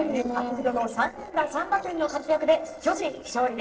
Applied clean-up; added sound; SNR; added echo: neural separator model SepFormer DNS4.